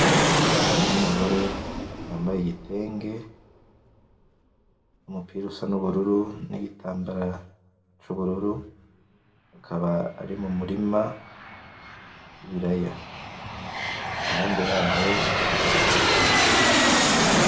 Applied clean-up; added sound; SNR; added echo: none; Aircraft; -4 dB; reverberation time 0.5 s.